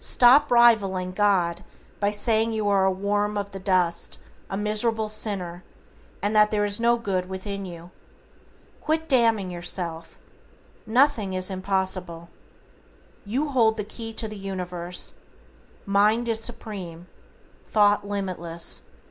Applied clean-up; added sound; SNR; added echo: none; none; none; none.